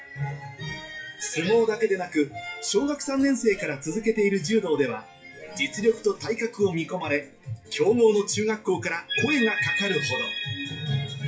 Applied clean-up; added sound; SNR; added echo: classical method WPE with log-MMSE.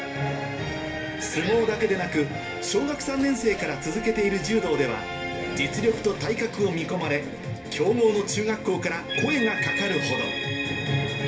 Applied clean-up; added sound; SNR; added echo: none; Bird; 20 dB; reverberation time 0.3 s.